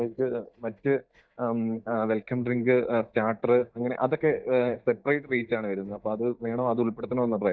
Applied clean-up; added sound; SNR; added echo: neural mask model DeepFilterNet 3.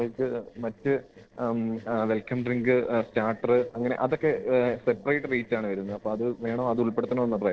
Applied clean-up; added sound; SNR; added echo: neural separator model SepFormer DNS4.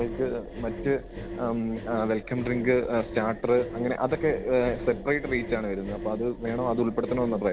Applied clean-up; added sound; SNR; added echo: none; Engine; 10 dB; none.